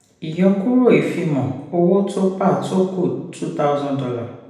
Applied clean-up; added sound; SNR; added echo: none; none; none; reverberation time 0.9 s.